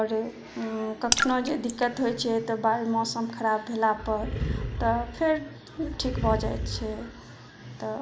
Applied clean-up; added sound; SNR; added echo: none; Animal + Raindrop / Splash, splatter; 4 dB; none.